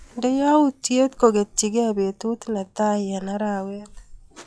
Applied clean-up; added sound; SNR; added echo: classical method log-MMSE.